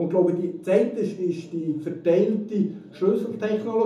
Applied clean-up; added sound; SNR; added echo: none; none; none; reverberation time 1.0 s.